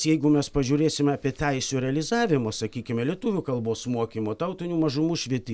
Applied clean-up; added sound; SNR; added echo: none; none; none; none.